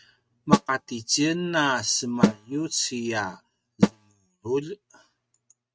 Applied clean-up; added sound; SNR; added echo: neural mask model RNNoise.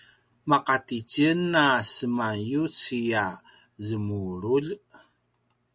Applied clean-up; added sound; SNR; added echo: none; none; none; none.